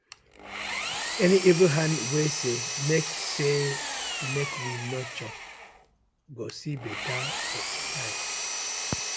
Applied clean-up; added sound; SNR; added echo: none; Engine; 4 dB; none.